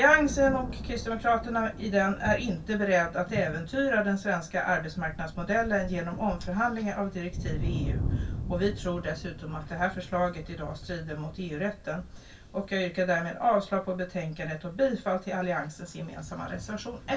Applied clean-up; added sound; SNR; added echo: none; Thunder; 9 dB; reverberation time 0.2 s.